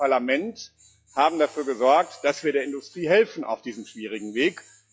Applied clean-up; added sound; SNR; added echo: classical method log-MMSE.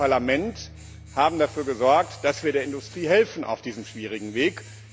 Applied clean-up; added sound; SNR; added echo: none; Domestic sounds, home sounds + Bass guitar; 19 dB; none.